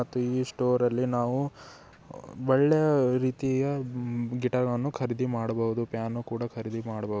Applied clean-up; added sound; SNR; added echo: none; none; none; none.